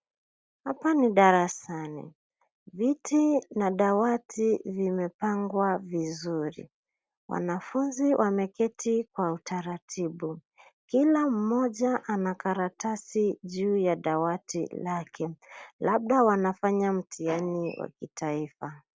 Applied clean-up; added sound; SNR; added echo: none; none; none; none.